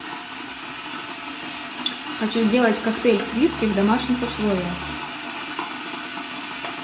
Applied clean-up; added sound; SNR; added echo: none; Bowed string instrument; 18 dB; reverberation time 0.3 s.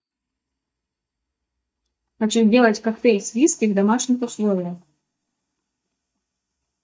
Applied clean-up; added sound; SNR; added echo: neural mask model DeepFilterNet 3.